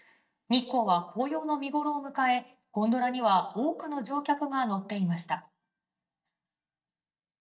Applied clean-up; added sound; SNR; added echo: neural mask model DeepFilterNet 3.